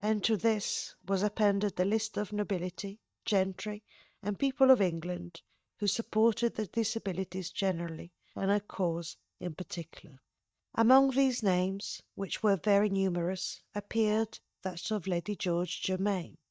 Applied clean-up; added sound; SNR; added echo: neural mask model DeepFilterNet 3.